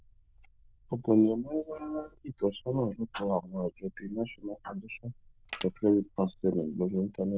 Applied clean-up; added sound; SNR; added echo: neural diffusion model UNIVERSE++.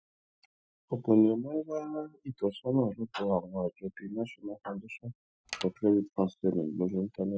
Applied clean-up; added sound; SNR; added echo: classical method spectral subtraction.